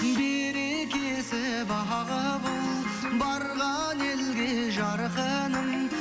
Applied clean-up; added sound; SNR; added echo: none; none; none; none.